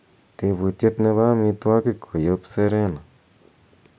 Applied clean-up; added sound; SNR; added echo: none; none; none; none.